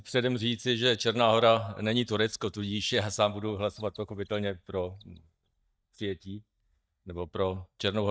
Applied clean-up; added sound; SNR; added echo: neural mask model DeepFilterNet 3.